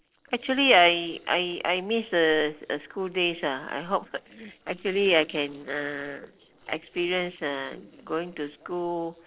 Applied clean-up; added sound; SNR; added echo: neural separator model SepFormer DNS4.